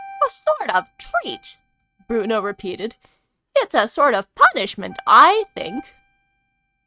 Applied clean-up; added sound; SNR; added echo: neural mask model RNNoise.